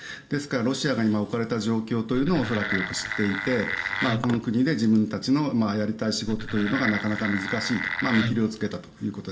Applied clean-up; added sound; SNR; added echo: none; Wood; 5 dB; reverberation time 1.0 s.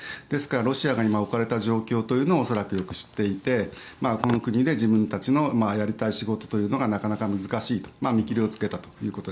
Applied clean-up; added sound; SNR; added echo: none; none; none; none.